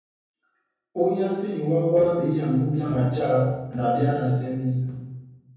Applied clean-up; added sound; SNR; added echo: none; none; none; reverberation time 1.1 s.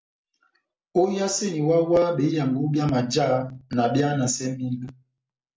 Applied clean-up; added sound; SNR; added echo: none; none; none; none.